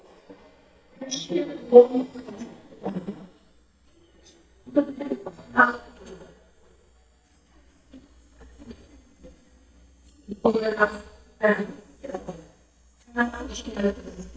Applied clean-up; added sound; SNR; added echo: neural mask model DeepFilterNet 3.